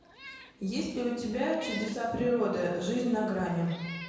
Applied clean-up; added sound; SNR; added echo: none; Meow; 17 dB; reverberation time 1.2 s.